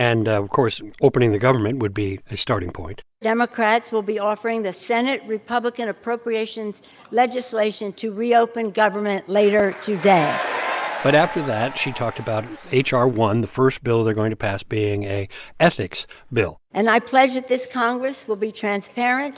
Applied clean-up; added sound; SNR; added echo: none; none; none; none.